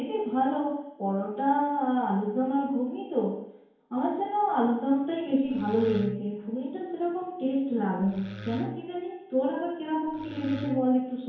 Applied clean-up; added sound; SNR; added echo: none; Wood; 13 dB; reverberation time 1.0 s.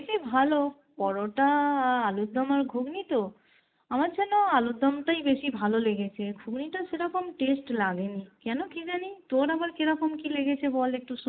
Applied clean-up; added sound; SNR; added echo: none; none; none; none.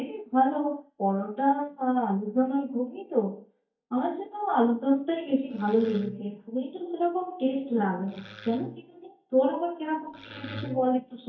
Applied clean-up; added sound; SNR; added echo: neural mask model DeepFilterNet 3.